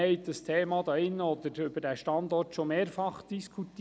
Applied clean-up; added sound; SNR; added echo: none; none; none; none.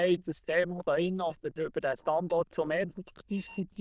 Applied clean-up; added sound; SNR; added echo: neural diffusion model UNIVERSE++.